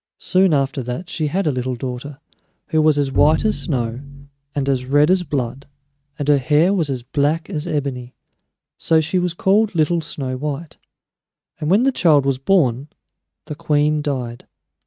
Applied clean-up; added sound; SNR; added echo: neural mask model RNNoise.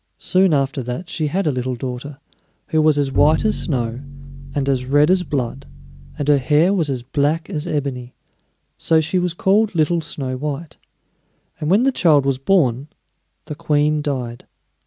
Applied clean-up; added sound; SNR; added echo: none; Bowed string instrument; 7 dB; none.